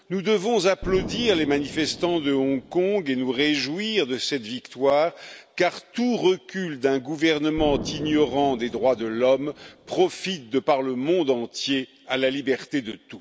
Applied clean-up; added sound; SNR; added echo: none; Explosion; 17 dB; none.